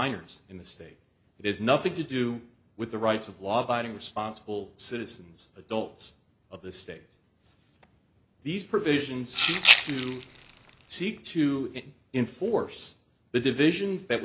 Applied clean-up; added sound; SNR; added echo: none; Rattle (instrument); -4 dB; none.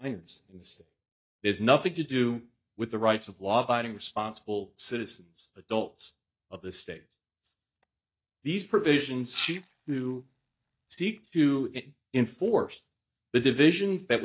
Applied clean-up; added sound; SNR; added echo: neural mask model DeepFilterNet 3.